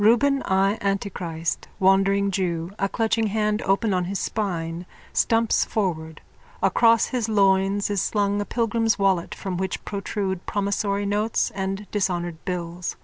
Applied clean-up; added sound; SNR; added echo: none; none; none; none.